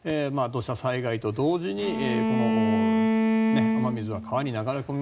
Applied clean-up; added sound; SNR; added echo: none; Bowed string instrument; -3 dB; none.